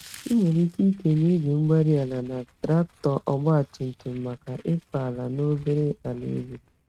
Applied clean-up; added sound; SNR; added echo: neural mask model RNNoise.